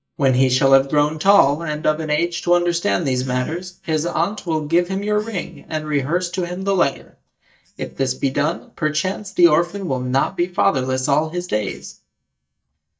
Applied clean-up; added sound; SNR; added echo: neural mask model DeepFilterNet 3.